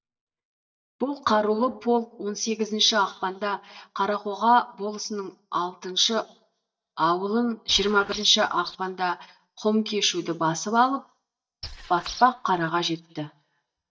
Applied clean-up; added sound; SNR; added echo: neural mask model DeepFilterNet 3.